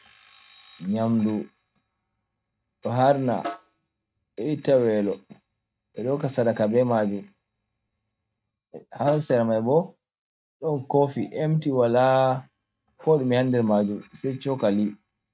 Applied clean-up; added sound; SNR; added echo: neural mask model RNNoise.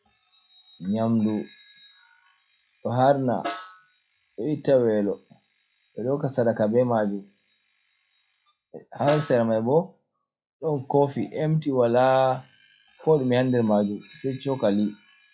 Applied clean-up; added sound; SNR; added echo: classical method log-MMSE.